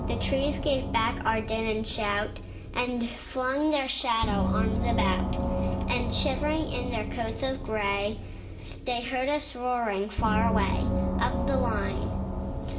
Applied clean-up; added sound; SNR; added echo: none; Gong; 1 dB; reverberation time 0.8 s.